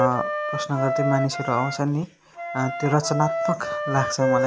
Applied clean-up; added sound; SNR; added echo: none; Wind instrument, woodwind instrument; 2 dB; none.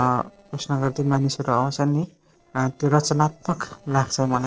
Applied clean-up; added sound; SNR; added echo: neural separator model SepFormer DNS4.